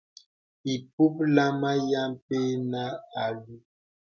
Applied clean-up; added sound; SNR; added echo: none; none; none; none.